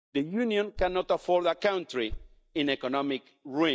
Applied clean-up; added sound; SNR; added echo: neural mask model DeepFilterNet 3.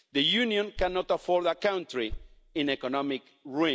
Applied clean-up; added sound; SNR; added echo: none; Thump, thud; 14 dB; none.